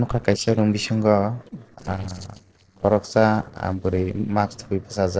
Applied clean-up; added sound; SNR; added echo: neural separator model SepFormer DNS4.